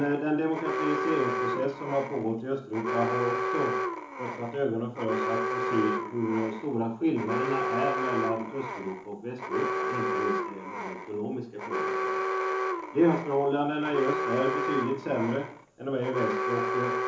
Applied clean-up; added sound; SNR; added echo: none; Alarm; 1 dB; reverberation time 0.8 s.